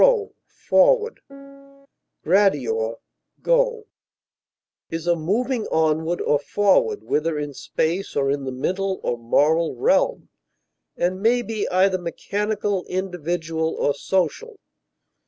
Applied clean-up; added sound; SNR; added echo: none; Piano; 16 dB; none.